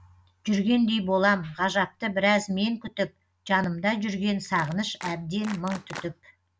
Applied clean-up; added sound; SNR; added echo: none; Clapping; 16 dB; none.